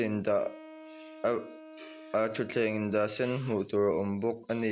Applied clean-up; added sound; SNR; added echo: none; Wind instrument, woodwind instrument; 18 dB; none.